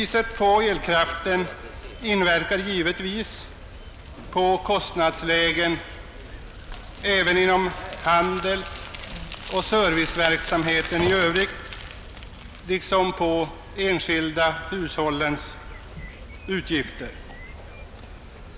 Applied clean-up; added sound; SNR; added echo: none; Bicycle + Thump, thud; 14 dB; none.